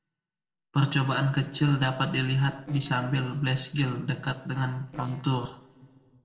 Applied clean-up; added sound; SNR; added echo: neural separator model SepFormer DNS4.